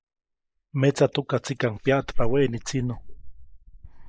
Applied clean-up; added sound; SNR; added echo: neural mask model Resemble Enhance denoiser.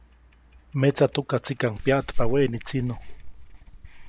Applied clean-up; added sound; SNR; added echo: none; Clock; 4 dB; none.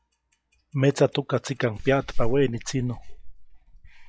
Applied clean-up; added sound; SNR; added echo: classical method log-MMSE.